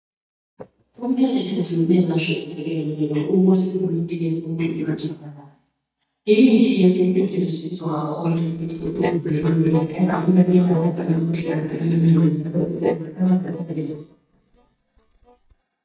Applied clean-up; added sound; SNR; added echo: neural mask model DeepFilterNet 3.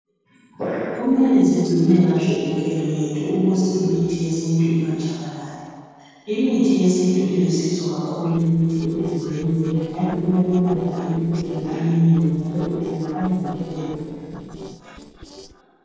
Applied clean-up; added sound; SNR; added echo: neural separator model SepFormer DNS4.